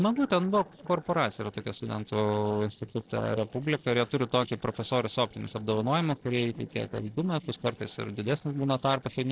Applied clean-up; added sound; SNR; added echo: neural separator model SepFormer DNS4.